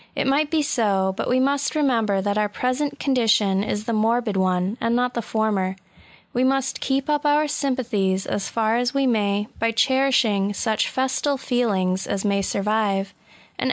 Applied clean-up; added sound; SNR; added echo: none; none; none; none.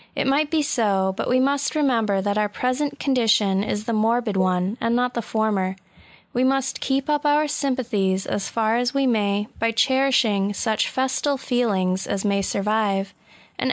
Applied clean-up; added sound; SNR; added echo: neural mask model Resemble Enhance denoiser.